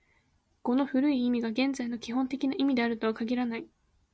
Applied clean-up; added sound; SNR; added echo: none; none; none; none.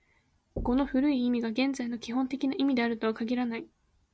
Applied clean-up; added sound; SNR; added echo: none; Knock; 16 dB; none.